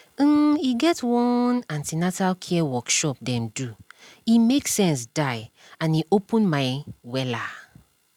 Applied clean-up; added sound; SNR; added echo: none; none; none; none.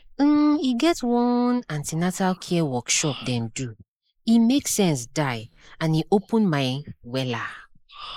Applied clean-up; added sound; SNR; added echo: neural mask model Resemble Enhance denoiser.